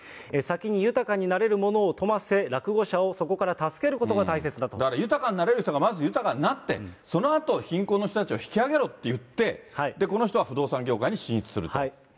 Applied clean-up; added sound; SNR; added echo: none; none; none; none.